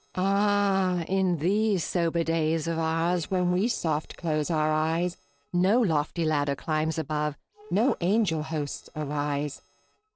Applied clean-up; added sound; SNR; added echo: neural separator model SepFormer DNS4.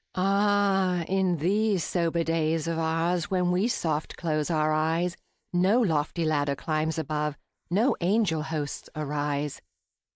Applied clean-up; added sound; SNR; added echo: neural mask model Resemble Enhance denoiser.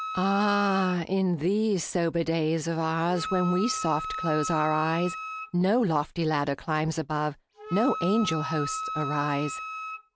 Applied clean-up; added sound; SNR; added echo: none; Wind instrument, woodwind instrument; 10 dB; none.